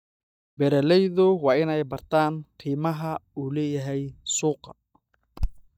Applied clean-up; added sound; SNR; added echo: neural mask model DeepFilterNet 3.